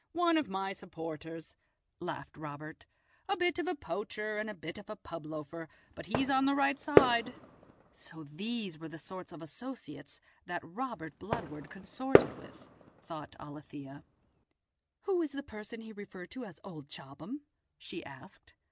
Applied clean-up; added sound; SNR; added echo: none; Fireworks; -3 dB; none.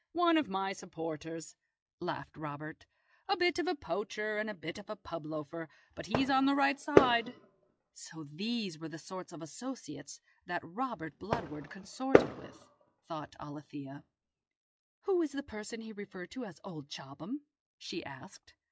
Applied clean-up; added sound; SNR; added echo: classical method log-MMSE.